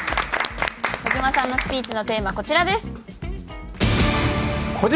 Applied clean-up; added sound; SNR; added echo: none; none; none; none.